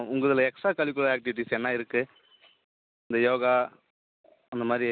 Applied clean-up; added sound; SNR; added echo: none; none; none; none.